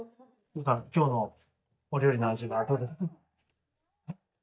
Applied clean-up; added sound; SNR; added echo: neural mask model DeepFilterNet 3.